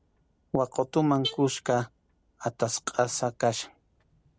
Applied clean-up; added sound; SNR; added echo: none; Alarm / Car; 17 dB; none.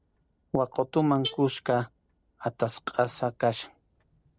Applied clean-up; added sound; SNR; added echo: neural separator model SepFormer DNS4.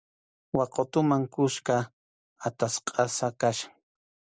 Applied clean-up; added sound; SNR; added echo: none; none; none; none.